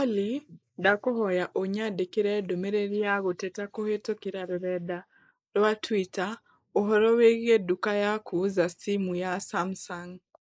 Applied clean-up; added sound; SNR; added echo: neural mask model Resemble Enhance denoiser.